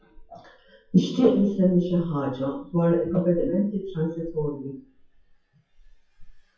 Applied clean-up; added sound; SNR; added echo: classical method WPE with log-MMSE.